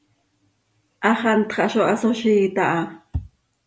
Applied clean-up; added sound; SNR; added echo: none; none; none; none.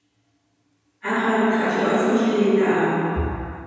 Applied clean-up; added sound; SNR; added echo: none; none; none; reverberation time 2.1 s.